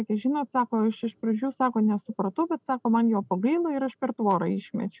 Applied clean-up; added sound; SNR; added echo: none; none; none; none.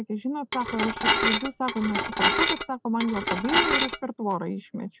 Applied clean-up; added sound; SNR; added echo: none; Dishes, pots, and pans / Glass; -3 dB; none.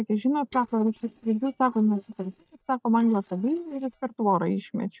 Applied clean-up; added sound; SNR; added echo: neural mask model DeepFilterNet 3.